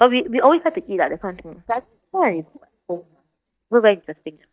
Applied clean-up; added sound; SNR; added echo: neural mask model DeepFilterNet 3.